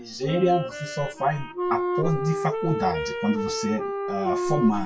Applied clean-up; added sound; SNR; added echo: classical method WPE with log-MMSE.